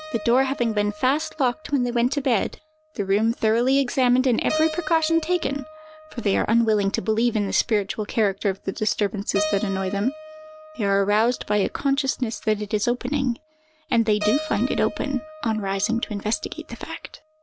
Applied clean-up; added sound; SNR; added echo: none; Keyboard (musical); 14 dB; none.